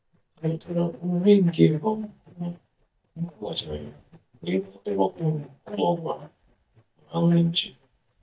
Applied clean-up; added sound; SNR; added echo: neural mask model DeepFilterNet 3.